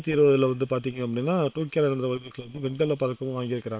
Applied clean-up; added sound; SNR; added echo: neural separator model SepFormer WHAM!.